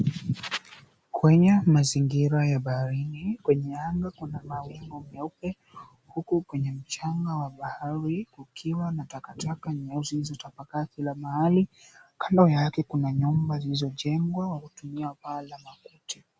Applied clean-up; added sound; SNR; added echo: none; none; none; none.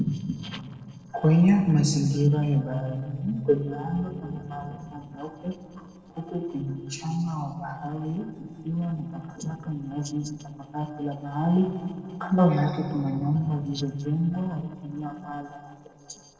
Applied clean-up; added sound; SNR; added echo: neural separator model SepFormer DNS4.